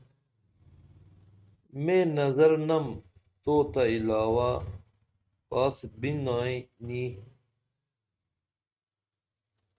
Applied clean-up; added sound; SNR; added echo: neural mask model RNNoise.